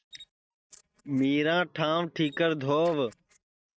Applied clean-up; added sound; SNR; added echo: neural mask model RNNoise.